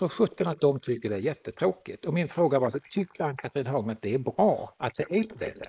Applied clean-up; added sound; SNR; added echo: neural mask model Resemble Enhance denoiser.